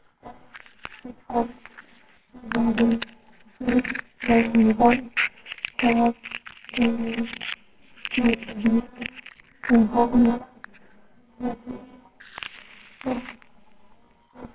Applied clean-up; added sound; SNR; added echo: neural separator model SepFormer WHAMR!.